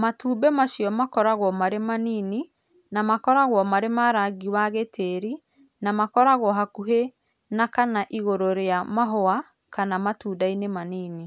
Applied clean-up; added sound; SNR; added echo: none; none; none; none.